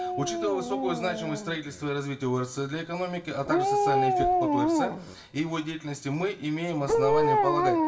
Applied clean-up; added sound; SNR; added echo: none; Dog; -3 dB; reverberation time 0.2 s.